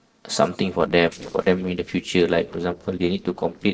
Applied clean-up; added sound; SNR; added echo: neural separator model SepFormer DNS4.